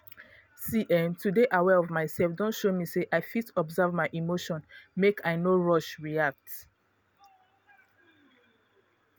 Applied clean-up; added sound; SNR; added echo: none; none; none; none.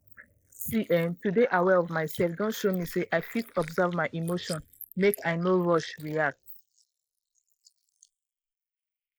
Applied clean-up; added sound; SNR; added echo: neural mask model Resemble Enhance denoiser.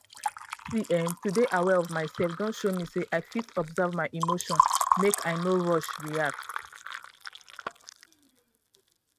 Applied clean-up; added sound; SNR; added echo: neural mask model RNNoise.